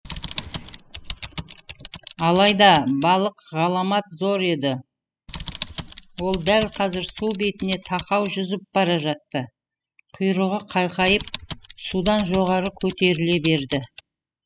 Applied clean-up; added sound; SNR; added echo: classical method spectral subtraction.